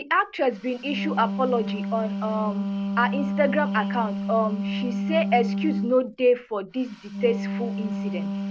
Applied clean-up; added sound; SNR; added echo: none; Wind instrument, woodwind instrument; 3 dB; none.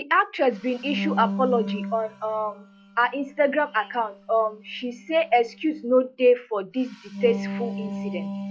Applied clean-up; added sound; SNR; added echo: classical method log-MMSE.